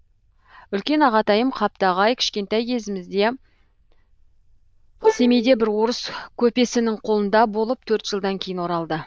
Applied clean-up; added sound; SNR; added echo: neural diffusion model UNIVERSE++.